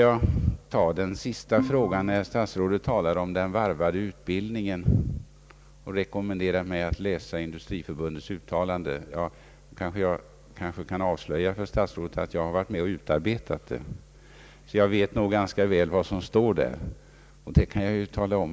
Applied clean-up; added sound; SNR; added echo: none; Organ; 6 dB; none.